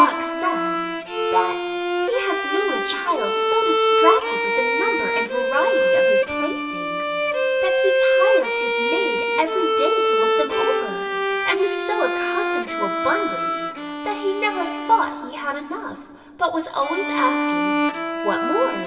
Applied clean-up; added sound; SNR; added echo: none; Bowed string instrument; -4 dB; reverberation time 2.0 s.